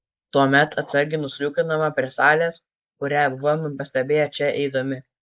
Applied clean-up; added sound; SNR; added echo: neural mask model Resemble Enhance denoiser.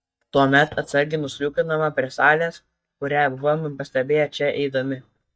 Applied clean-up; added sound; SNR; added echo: neural mask model DeepFilterNet 3.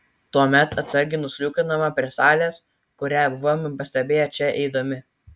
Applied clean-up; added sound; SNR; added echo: none; none; none; none.